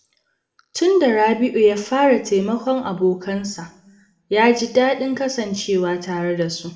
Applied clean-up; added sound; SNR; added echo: none; none; none; reverberation time 0.5 s.